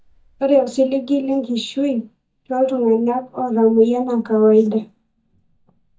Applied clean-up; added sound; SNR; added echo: neural mask model DeepFilterNet 3.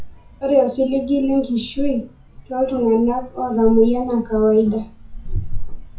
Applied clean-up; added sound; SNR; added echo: classical method WPE with log-MMSE.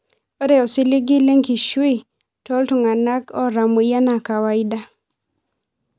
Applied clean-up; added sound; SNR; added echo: none; none; none; none.